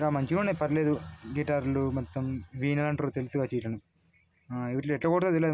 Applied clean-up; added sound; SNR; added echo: none; none; none; none.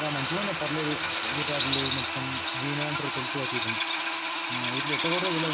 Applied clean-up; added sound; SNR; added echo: none; Drill; -4 dB; none.